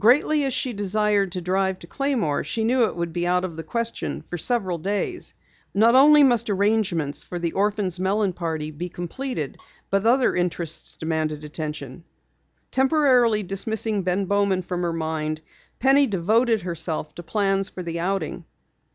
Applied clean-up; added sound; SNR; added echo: none; none; none; none.